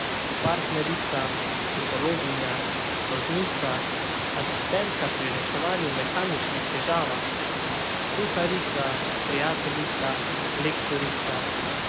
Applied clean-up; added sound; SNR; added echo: none; Water; -5 dB; none.